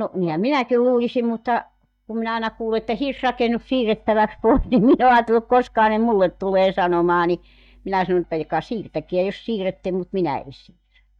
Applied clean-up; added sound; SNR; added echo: neural mask model DeepFilterNet 3.